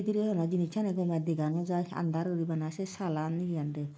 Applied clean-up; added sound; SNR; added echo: neural mask model Resemble Enhance denoiser.